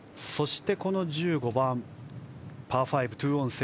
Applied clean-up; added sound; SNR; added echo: none; none; none; none.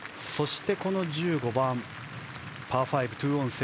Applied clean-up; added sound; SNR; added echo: none; Applause; 14 dB; none.